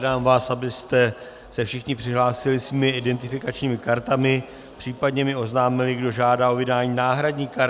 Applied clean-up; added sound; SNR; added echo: none; none; none; none.